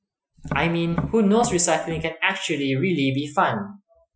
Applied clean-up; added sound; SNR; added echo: classical method Wiener filter.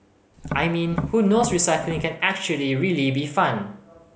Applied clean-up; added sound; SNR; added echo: none; Tap; 9 dB; none.